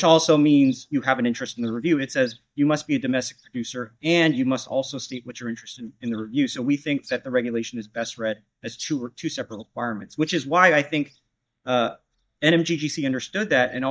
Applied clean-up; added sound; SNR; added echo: neural mask model DeepFilterNet 3.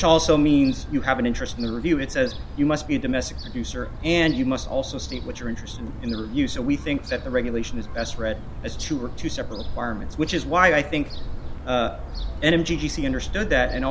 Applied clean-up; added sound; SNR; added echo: none; Gull, seagull / Fowl; 7 dB; none.